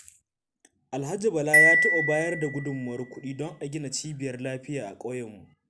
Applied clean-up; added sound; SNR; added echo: none; Marimba, xylophone; -4 dB; none.